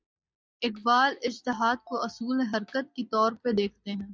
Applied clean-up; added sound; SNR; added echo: neural mask model DeepFilterNet 3.